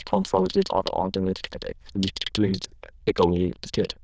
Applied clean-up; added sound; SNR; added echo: neural diffusion model UNIVERSE++.